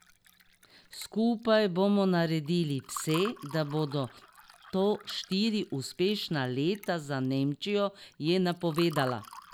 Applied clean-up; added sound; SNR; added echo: none; Fill (with liquid) / Water; 19 dB; none.